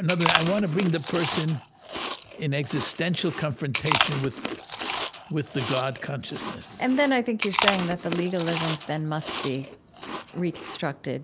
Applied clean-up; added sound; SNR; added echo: none; Chewing, mastication; 4 dB; none.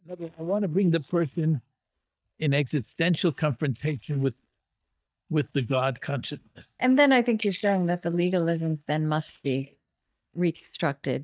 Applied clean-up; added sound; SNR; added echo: neural mask model DeepFilterNet 3.